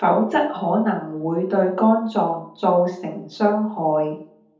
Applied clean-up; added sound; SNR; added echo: none; none; none; reverberation time 0.6 s.